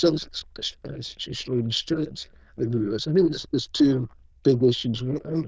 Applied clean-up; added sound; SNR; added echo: neural diffusion model UNIVERSE++.